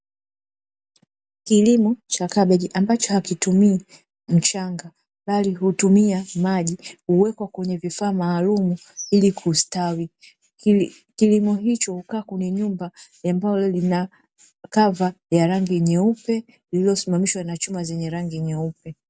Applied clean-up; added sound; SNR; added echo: none; Bird vocalization, bird call, bird song; 16 dB; none.